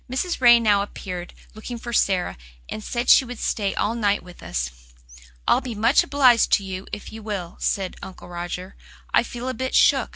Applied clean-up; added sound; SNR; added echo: none; none; none; none.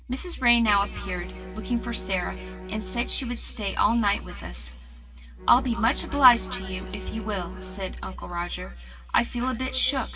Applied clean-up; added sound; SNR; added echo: none; Bowed string instrument; 17 dB; reverberation time 2.5 s.